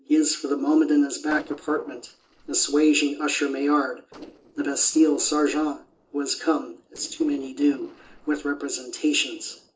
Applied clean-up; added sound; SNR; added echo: neural separator model SepFormer DNS4.